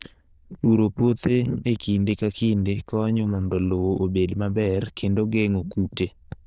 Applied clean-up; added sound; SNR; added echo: neural diffusion model UNIVERSE++.